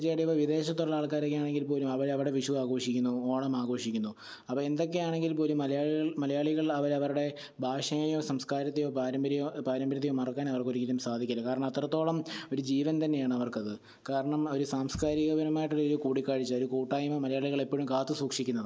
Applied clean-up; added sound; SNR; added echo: none; Bass drum; 17 dB; none.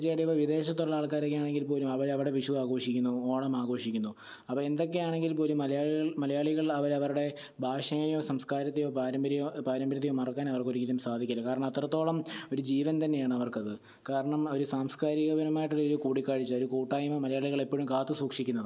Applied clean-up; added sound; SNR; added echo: none; none; none; none.